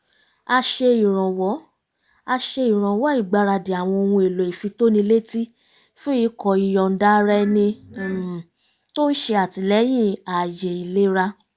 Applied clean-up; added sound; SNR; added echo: none; Glass; 17 dB; none.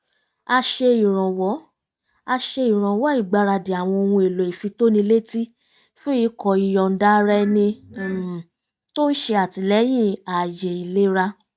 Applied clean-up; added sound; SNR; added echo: neural mask model RNNoise.